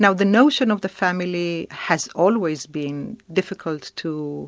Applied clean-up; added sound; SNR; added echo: none; none; none; none.